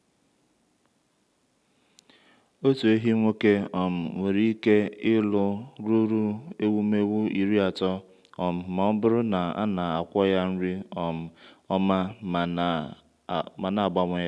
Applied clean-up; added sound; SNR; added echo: none; none; none; none.